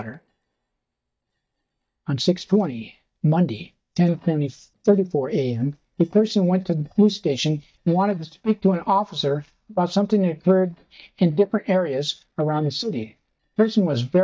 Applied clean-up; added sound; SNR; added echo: neural mask model DeepFilterNet 3.